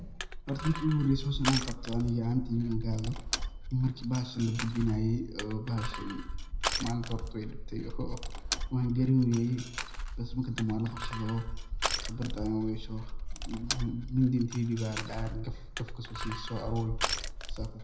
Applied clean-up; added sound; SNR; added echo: none; Crushing; 4 dB; reverberation time 0.8 s.